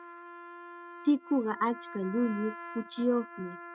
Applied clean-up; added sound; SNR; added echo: neural mask model RNNoise.